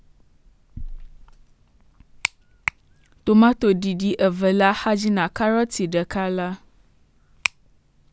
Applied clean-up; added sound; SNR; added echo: none; none; none; none.